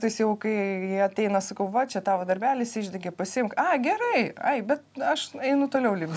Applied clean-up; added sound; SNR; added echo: none; none; none; none.